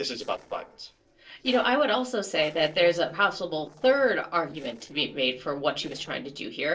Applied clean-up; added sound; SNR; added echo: neural separator model SepFormer DNS4.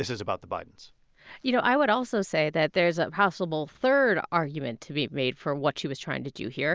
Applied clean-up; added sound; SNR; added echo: none; none; none; none.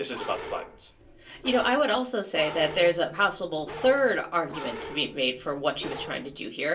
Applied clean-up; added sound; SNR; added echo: none; Bark; 14 dB; reverberation time 0.2 s.